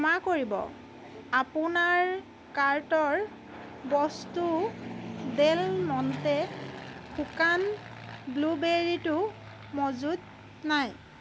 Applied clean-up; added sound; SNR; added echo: none; Fixed-wing aircraft, airplane; 14 dB; none.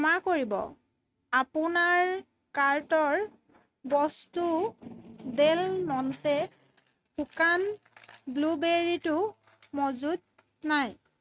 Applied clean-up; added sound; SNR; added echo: neural mask model RNNoise.